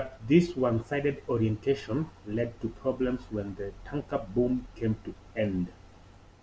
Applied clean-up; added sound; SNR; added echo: none; none; none; none.